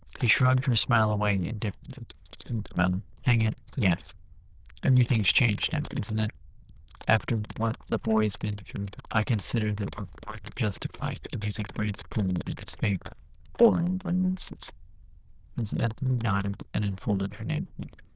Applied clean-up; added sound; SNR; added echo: neural diffusion model UNIVERSE++.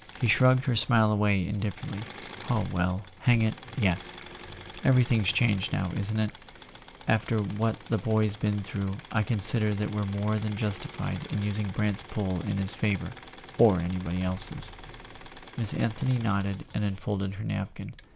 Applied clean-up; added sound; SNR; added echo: none; Engine / Mechanisms; 19 dB; none.